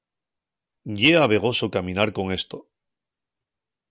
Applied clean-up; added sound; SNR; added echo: none; none; none; none.